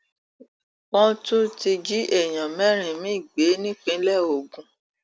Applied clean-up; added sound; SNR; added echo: none; none; none; none.